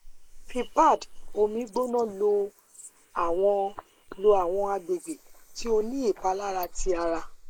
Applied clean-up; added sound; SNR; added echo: neural mask model Resemble Enhance denoiser.